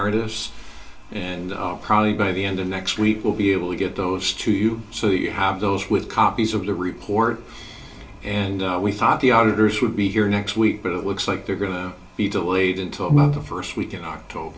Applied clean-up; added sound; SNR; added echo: none; Brass instrument; -4 dB; reverberation time 0.2 s.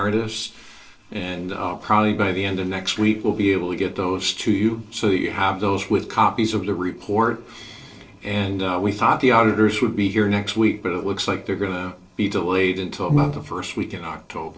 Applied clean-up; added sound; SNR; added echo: neural separator model SepFormer DNS4.